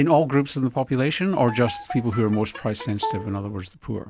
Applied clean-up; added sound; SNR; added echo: none; Bowed string instrument; 12 dB; none.